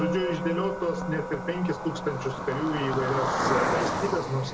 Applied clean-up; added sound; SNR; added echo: none; Cricket + Musical instrument; 0 dB; none.